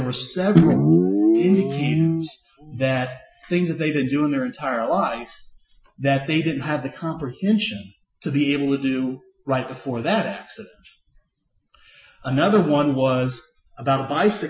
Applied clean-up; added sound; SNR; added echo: classical method Wiener filter.